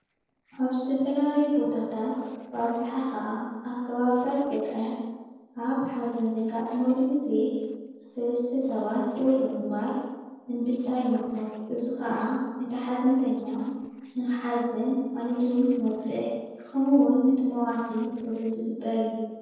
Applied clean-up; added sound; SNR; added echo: neural separator model SepFormer DNS4.